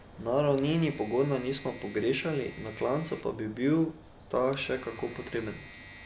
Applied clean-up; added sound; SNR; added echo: none; Domestic sounds, home sounds; 20 dB; none.